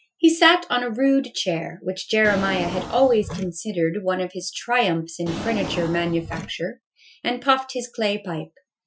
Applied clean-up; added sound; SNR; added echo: classical method Wiener filter.